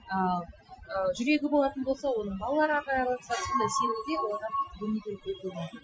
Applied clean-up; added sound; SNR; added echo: classical method Wiener filter.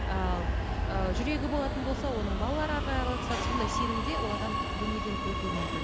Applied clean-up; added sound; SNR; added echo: none; Subway, metro, underground; -4 dB; none.